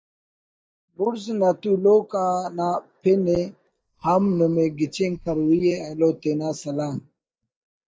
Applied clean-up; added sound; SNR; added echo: neural mask model DeepFilterNet 3.